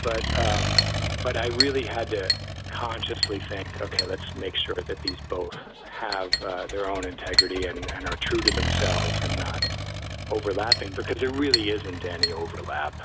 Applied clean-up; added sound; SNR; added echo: none; Accelerating, revving, vroom + Chink, clink; -2 dB; none.